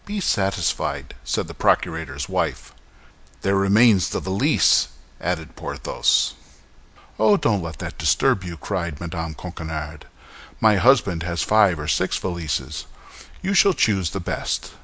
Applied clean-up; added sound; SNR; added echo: none; none; none; none.